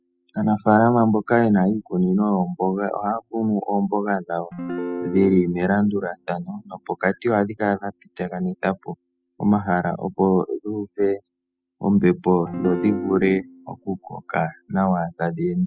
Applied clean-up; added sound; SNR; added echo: classical method spectral subtraction.